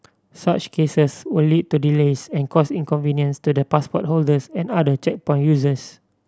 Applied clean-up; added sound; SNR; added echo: none; none; none; none.